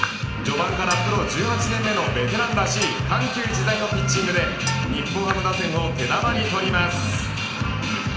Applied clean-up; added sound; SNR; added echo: none; Bowed string instrument; 14 dB; reverberation time 0.8 s.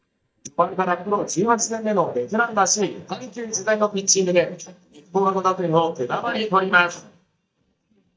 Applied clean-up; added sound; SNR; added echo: neural mask model DeepFilterNet 3.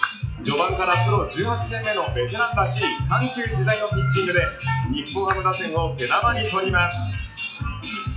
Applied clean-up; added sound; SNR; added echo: classical method WPE with log-MMSE.